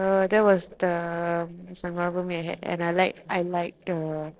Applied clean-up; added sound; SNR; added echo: neural separator model SepFormer DNS4.